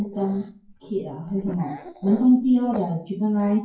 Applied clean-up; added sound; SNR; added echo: classical method WPE with log-MMSE.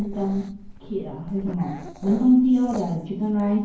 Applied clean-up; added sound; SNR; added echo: none; Dog; 16 dB; reverberation time 0.9 s.